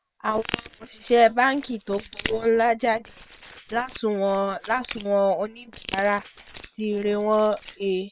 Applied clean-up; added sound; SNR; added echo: neural separator model SepFormer WHAM!.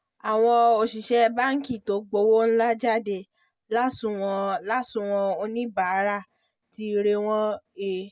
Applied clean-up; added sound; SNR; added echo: none; none; none; none.